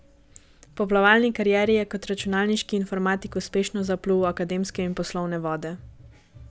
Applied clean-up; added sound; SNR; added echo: none; none; none; none.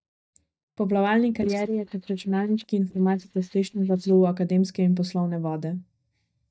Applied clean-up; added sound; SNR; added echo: neural mask model DeepFilterNet 3.